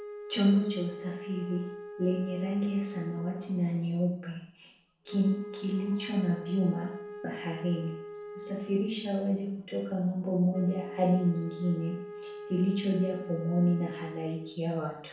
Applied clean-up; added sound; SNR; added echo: none; Wind instrument, woodwind instrument; 13 dB; reverberation time 0.6 s.